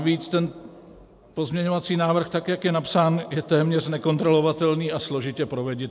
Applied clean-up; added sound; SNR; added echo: none; none; none; none.